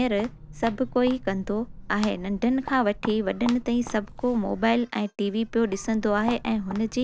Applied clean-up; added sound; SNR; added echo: none; Walk, footsteps; 15 dB; none.